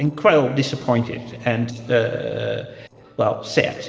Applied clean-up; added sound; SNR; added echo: neural separator model SepFormer DNS4.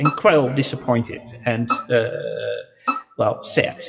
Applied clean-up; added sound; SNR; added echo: classical method WPE with log-MMSE.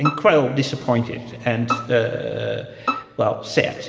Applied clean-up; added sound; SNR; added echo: none; Bowed string instrument; 9 dB; reverberation time 3.0 s.